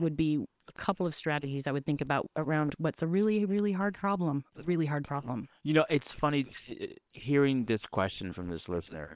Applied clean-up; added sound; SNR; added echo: neural separator model SepFormer WHAM!.